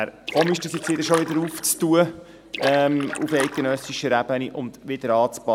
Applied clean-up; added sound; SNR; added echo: none; Splash, splatter; 10 dB; none.